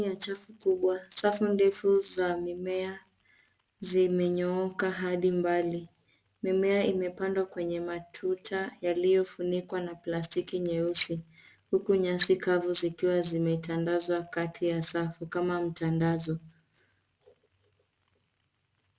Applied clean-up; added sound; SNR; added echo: none; none; none; none.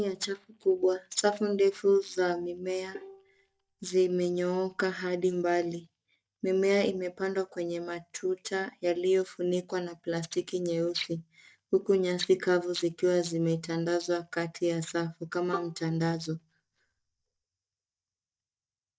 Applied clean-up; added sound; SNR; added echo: neural mask model DeepFilterNet 3.